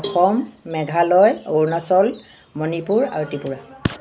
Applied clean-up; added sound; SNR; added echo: none; Cowbell; 18 dB; none.